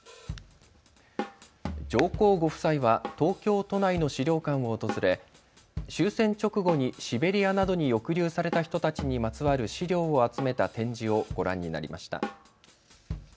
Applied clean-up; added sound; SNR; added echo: none; Drum kit; 13 dB; none.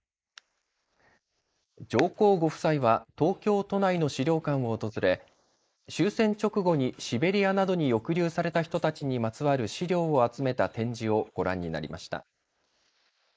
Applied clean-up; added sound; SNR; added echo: neural mask model Resemble Enhance denoiser.